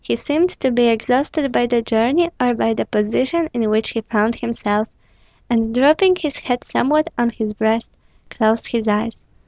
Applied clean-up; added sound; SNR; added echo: none; none; none; none.